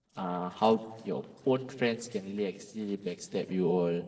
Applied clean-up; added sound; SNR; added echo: neural separator model SepFormer DNS4.